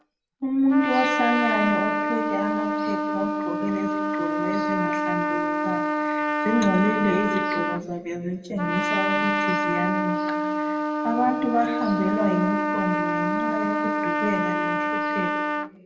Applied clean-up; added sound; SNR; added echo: none; Trumpet; -2 dB; reverberation time 1.4 s.